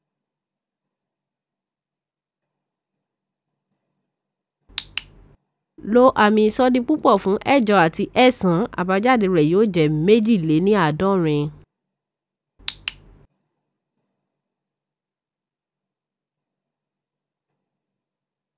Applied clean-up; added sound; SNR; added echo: none; none; none; none.